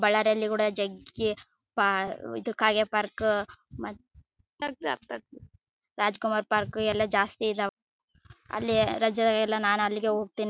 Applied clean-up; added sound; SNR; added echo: none; none; none; none.